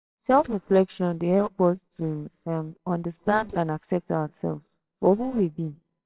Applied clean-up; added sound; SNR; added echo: neural separator model SepFormer WHAMR!.